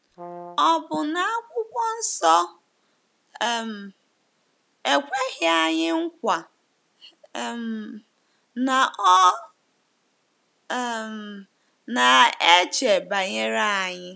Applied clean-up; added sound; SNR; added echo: none; Brass instrument; 16 dB; none.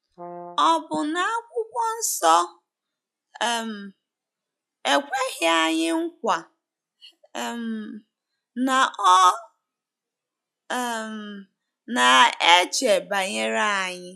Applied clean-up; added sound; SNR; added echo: classical method log-MMSE.